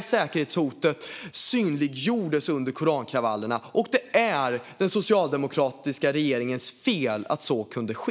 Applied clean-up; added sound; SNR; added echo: none; none; none; none.